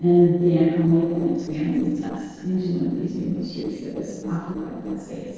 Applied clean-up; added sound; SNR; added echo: neural separator model SepFormer DNS4.